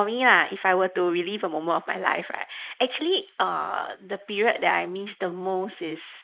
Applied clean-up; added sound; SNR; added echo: neural mask model Resemble Enhance denoiser.